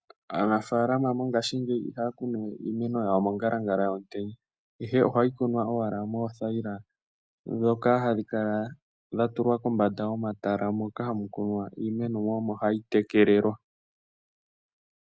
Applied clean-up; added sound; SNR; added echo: none; none; none; none.